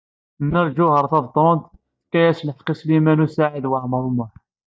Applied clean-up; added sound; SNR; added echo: neural mask model DeepFilterNet 3.